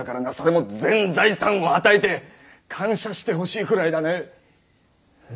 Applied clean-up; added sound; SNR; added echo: none; none; none; none.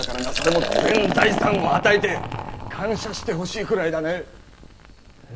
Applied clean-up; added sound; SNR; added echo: none; Liquid; 3 dB; none.